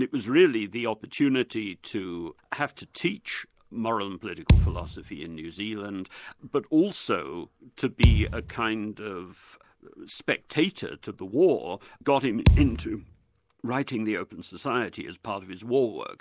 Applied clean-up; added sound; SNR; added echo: none; Thump, thud; -4 dB; none.